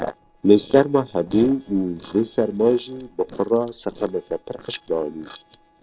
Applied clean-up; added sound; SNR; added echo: neural separator model SepFormer DNS4.